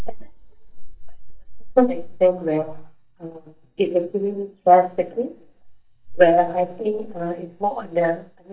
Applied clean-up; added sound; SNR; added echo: neural mask model DeepFilterNet 3.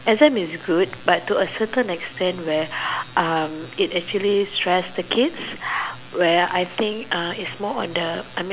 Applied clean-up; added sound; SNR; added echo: none; none; none; none.